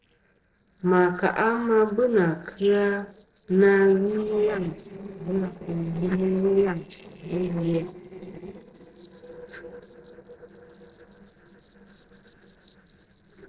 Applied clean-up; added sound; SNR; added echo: neural separator model SepFormer DNS4.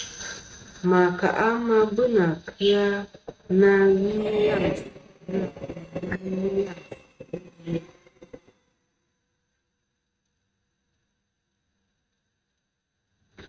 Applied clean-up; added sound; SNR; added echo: neural mask model RNNoise.